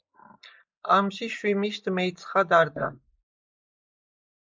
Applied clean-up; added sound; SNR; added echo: neural mask model Resemble Enhance denoiser.